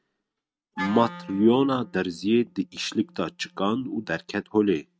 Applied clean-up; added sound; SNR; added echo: neural mask model RNNoise.